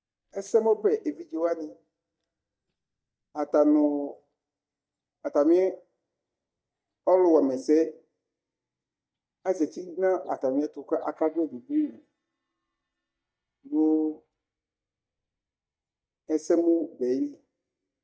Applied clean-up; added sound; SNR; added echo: neural mask model DeepFilterNet 3.